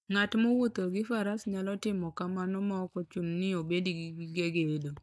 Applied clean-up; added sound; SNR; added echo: neural mask model DeepFilterNet 3.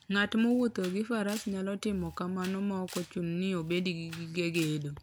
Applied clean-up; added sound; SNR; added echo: none; Camera; 20 dB; none.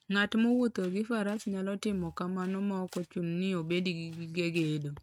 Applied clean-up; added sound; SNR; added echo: neural mask model RNNoise.